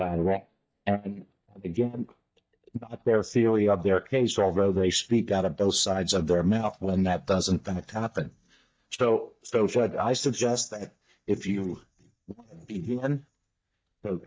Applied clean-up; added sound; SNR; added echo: neural mask model DeepFilterNet 3.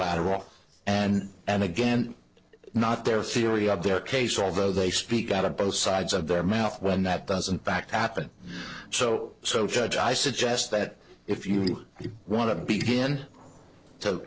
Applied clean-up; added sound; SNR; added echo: neural separator model SepFormer DNS4.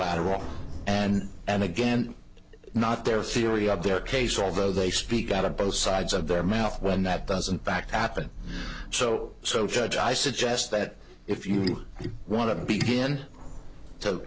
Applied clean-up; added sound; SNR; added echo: none; Sliding door; 11 dB; none.